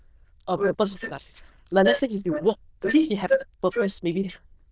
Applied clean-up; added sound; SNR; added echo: neural diffusion model UNIVERSE++.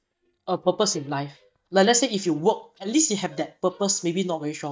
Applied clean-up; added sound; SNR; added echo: neural mask model DeepFilterNet 3.